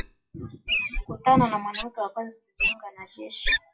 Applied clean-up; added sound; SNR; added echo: classical method WPE with log-MMSE.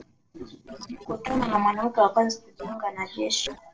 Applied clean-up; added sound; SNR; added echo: neural separator model SepFormer DNS4.